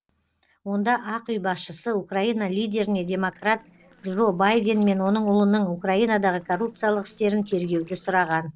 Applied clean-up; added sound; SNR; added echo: neural separator model SepFormer DNS4.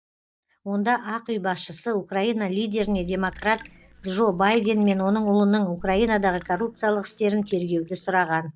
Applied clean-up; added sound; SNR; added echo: neural mask model DeepFilterNet 3.